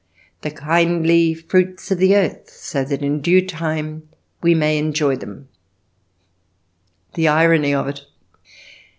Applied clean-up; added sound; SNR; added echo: none; none; none; none.